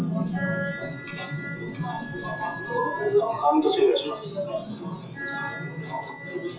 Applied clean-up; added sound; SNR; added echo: classical method WPE with log-MMSE.